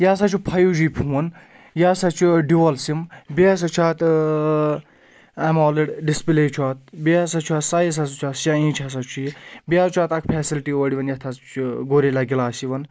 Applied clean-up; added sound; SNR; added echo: none; none; none; none.